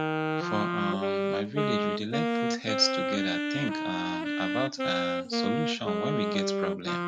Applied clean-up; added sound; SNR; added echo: none; Wind instrument, woodwind instrument; -4 dB; none.